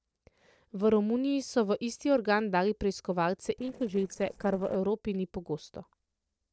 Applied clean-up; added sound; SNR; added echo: neural separator model SepFormer DNS4.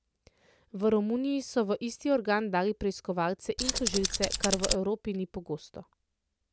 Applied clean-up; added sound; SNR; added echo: none; Tools; 0 dB; none.